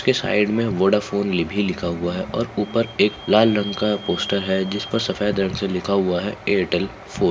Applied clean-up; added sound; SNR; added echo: none; Squeak / Vehicle; 20 dB; reverberation time 0.3 s.